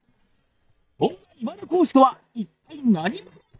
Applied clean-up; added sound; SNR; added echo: neural mask model DeepFilterNet 3.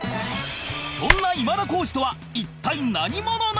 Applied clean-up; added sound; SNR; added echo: none; Typing; 2 dB; none.